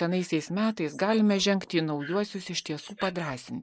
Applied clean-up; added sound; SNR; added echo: neural mask model Resemble Enhance denoiser.